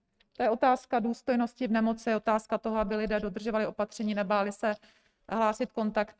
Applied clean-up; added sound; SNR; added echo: neural mask model RNNoise.